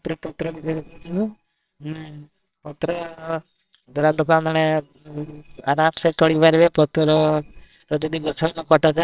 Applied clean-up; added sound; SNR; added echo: neural separator model SepFormer WHAMR!.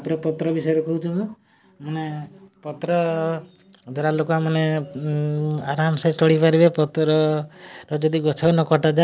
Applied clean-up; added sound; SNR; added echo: none; none; none; none.